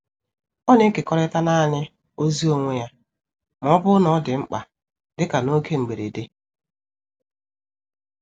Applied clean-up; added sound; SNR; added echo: none; none; none; none.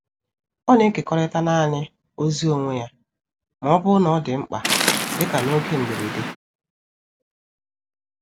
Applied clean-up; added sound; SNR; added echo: none; Waves, surf; 4 dB; none.